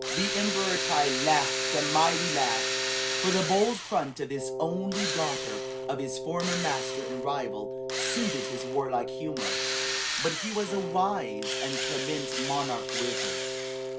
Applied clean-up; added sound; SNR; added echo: none; Drill + Wind instrument, woodwind instrument; 0 dB; none.